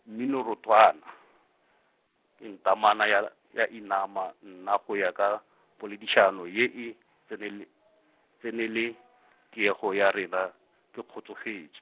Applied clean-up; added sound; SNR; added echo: none; none; none; none.